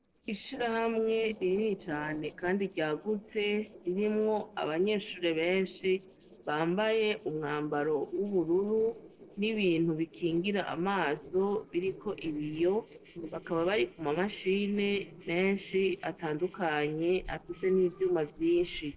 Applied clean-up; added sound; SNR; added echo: neural separator model SepFormer DNS4.